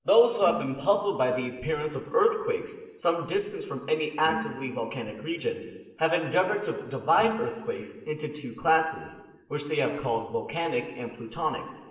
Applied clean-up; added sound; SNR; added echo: neural separator model SepFormer DNS4.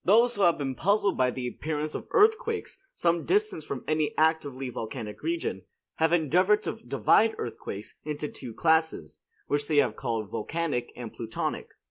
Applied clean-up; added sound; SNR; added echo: none; none; none; none.